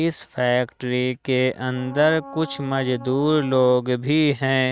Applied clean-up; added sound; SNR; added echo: neural mask model RNNoise.